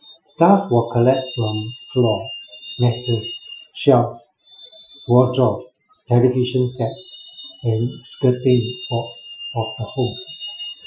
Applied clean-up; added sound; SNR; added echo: classical method Wiener filter.